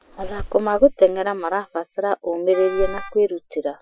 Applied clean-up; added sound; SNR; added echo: classical method Wiener filter.